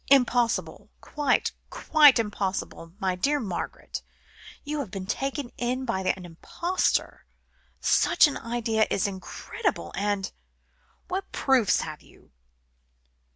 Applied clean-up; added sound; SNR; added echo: none; none; none; none.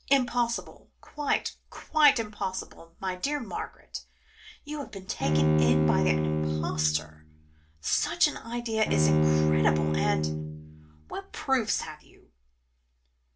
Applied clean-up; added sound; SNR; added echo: none; Bowed string instrument; -4 dB; reverberation time 0.2 s.